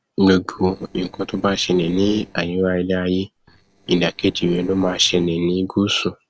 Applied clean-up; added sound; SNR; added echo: neural separator model SepFormer DNS4.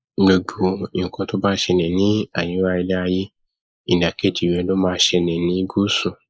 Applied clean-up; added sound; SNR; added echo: neural mask model Resemble Enhance denoiser.